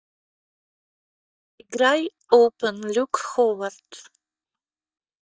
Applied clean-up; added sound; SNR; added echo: neural mask model DeepFilterNet 3.